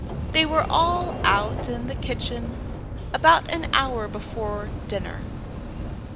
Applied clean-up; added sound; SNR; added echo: none; Sliding door + Fire; 5 dB; none.